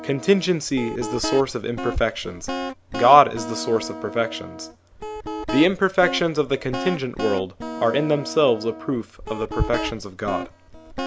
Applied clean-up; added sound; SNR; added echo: none; Guitar; 10 dB; none.